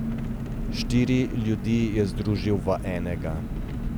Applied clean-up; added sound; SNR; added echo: none; Engine; 3 dB; none.